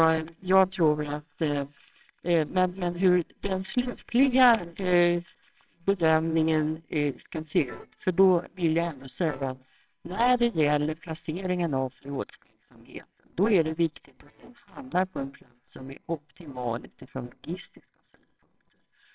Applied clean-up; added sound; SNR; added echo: neural separator model SepFormer WHAMR!.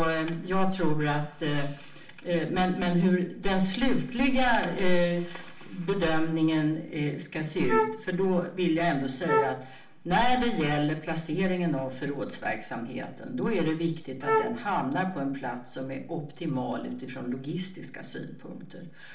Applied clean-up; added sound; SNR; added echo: none; Wind instrument, woodwind instrument; 1 dB; reverberation time 0.4 s.